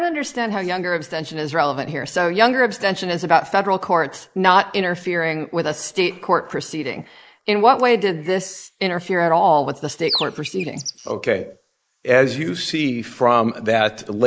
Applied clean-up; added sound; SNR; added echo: neural mask model Resemble Enhance denoiser.